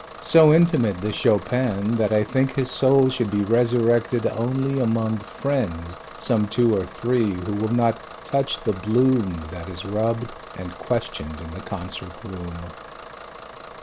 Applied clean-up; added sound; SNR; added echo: none; Bus / Engine; 17 dB; none.